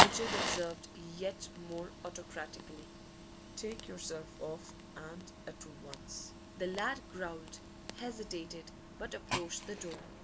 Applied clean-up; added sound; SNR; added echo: none; Fire; -4 dB; none.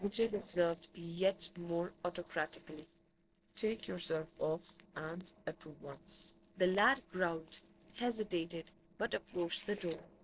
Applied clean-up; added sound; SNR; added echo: neural separator model SepFormer DNS4.